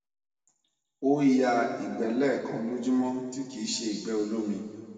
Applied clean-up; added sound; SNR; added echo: none; none; none; reverberation time 2.0 s.